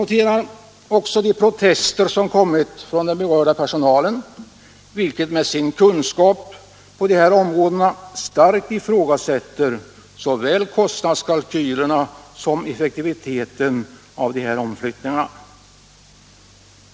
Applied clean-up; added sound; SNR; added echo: none; none; none; none.